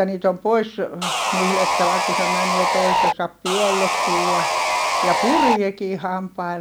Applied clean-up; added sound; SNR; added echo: none; Sawing; -4 dB; none.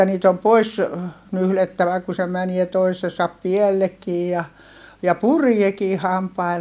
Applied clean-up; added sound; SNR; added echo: none; none; none; none.